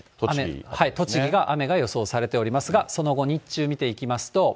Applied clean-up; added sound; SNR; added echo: none; none; none; none.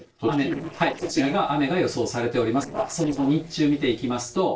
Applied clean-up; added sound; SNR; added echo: neural separator model SepFormer DNS4.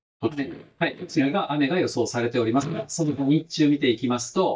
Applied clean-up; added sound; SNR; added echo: neural mask model DeepFilterNet 3.